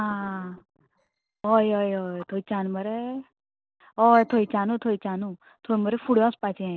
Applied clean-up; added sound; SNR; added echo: neural separator model SepFormer DNS4.